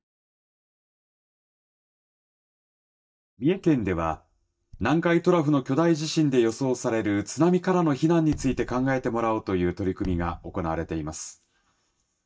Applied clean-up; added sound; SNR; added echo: neural mask model DeepFilterNet 3.